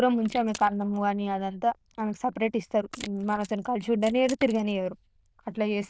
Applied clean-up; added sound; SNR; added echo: neural diffusion model UNIVERSE++.